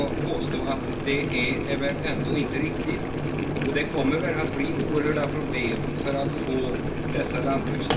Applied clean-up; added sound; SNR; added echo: none; Boiling; -2 dB; reverberation time 0.2 s.